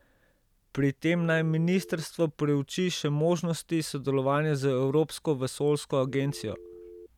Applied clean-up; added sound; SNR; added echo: none; Telephone; 18 dB; none.